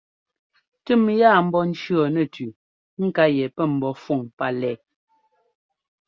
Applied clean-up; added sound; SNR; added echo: none; none; none; none.